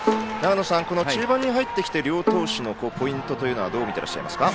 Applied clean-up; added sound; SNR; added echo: none; Bowed string instrument; 7 dB; none.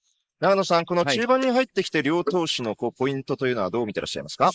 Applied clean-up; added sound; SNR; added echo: neural mask model Resemble Enhance denoiser.